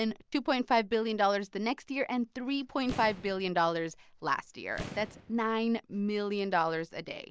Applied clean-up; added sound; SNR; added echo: none; Boom; 16 dB; none.